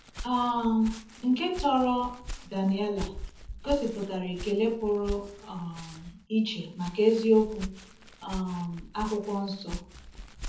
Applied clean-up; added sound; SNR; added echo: none; Walk, footsteps; 13 dB; reverberation time 0.7 s.